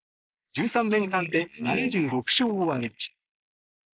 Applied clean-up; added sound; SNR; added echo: neural mask model Resemble Enhance denoiser.